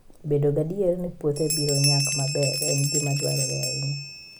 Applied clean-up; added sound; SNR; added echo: none; Bell; 4 dB; none.